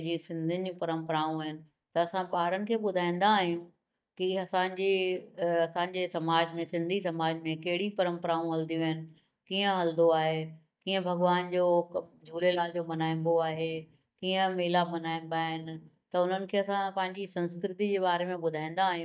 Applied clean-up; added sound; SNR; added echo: neural mask model DeepFilterNet 3.